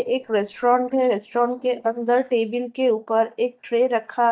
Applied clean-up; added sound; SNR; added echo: neural mask model DeepFilterNet 3.